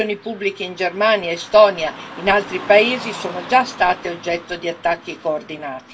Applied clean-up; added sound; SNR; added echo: none; Car passing by / Traffic noise, roadway noise; 17 dB; reverberation time 0.1 s.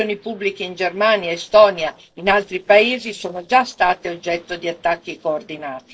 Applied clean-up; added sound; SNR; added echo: neural separator model SepFormer DNS4.